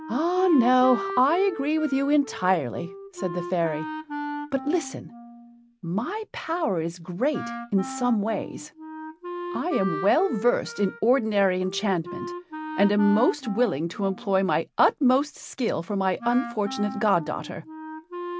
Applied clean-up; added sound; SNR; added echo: none; Wind instrument, woodwind instrument; 11 dB; none.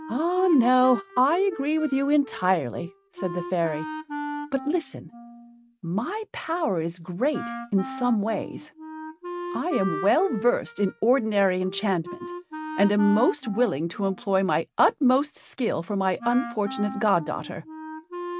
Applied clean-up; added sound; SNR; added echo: neural mask model RNNoise.